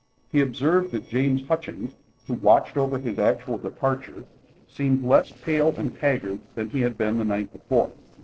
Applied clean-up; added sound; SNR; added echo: neural separator model SepFormer DNS4.